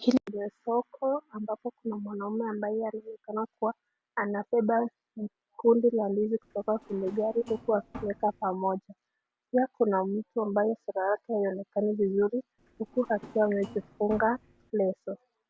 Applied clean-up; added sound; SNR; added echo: none; Drawer open or close; 18 dB; none.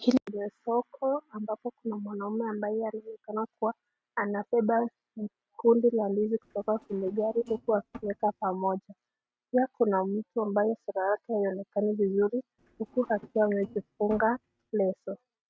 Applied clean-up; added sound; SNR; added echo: neural mask model RNNoise.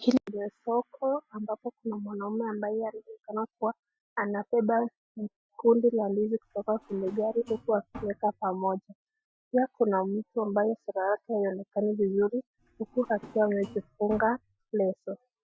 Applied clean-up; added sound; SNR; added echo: classical method Wiener filter.